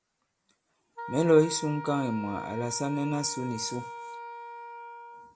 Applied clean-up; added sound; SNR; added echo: none; Wind instrument, woodwind instrument; 11 dB; none.